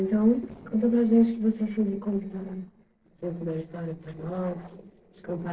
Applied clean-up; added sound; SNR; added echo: neural separator model SepFormer DNS4.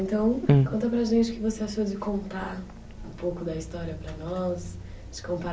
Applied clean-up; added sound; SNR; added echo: none; none; none; none.